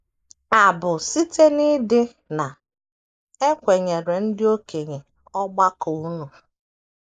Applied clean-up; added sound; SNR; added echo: neural mask model Resemble Enhance denoiser.